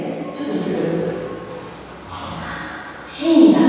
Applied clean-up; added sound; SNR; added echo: none; none; none; reverberation time 2.2 s.